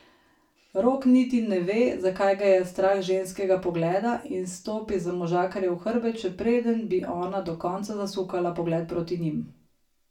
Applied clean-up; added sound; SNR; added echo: none; none; none; reverberation time 0.3 s.